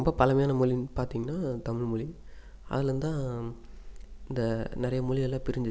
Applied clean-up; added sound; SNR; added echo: none; none; none; none.